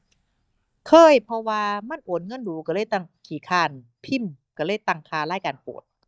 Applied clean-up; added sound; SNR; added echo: neural mask model DeepFilterNet 3.